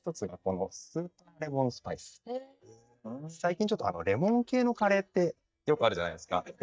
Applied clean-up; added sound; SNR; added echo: neural mask model DeepFilterNet 3.